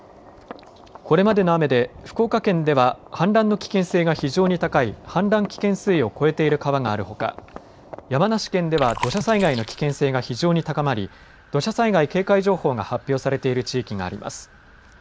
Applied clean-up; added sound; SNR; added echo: none; Chewing, mastication; 11 dB; none.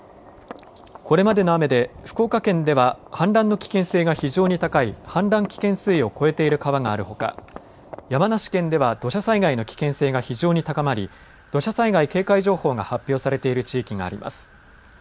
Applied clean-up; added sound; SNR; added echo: none; none; none; none.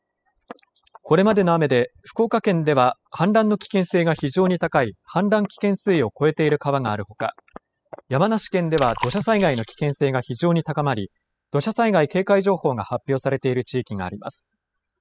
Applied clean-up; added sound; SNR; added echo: classical method spectral subtraction.